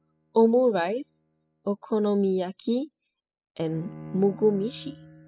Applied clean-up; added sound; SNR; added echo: classical method spectral subtraction.